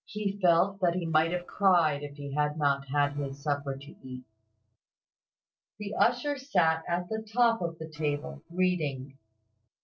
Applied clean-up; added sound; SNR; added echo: neural separator model SepFormer DNS4.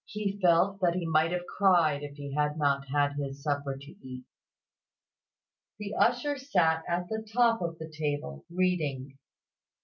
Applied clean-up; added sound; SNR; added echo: none; none; none; none.